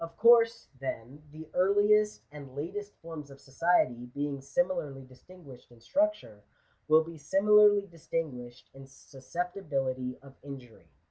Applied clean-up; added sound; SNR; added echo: none; none; none; none.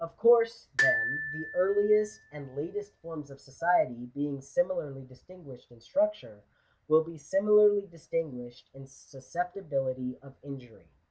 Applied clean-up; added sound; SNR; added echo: none; Glockenspiel; 4 dB; none.